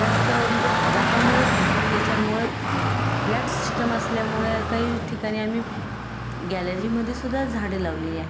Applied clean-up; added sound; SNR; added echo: none; Traffic noise, roadway noise; -3 dB; none.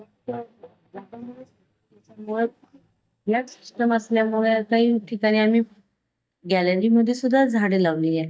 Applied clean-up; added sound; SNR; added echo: neural mask model DeepFilterNet 3.